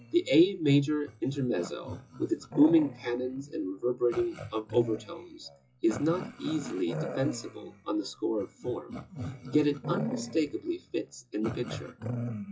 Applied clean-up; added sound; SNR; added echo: classical method WPE with log-MMSE.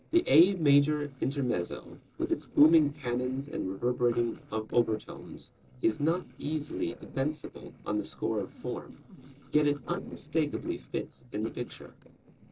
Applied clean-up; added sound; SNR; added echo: neural separator model SepFormer DNS4.